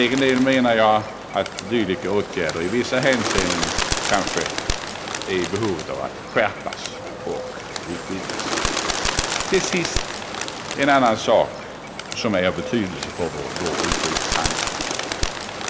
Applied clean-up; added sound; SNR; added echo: none; Bird; 4 dB; none.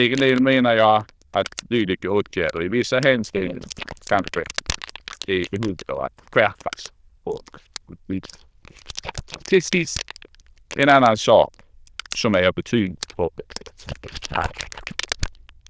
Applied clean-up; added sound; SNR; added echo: neural diffusion model UNIVERSE++.